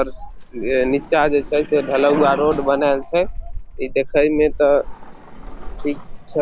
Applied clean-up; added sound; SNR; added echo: none; Sliding door; 11 dB; none.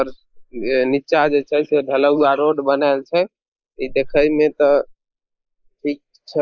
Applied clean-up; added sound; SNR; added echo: neural mask model Resemble Enhance denoiser.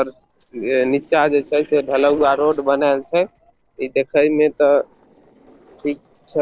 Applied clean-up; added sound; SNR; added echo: neural separator model SepFormer DNS4.